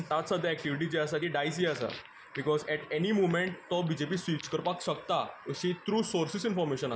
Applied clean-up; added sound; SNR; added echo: none; none; none; none.